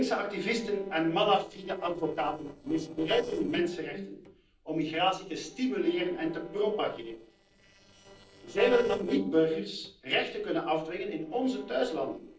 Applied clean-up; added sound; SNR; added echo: neural separator model SepFormer DNS4.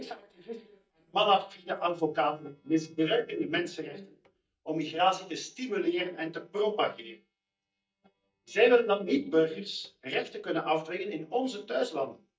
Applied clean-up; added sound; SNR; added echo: neural mask model DeepFilterNet 3.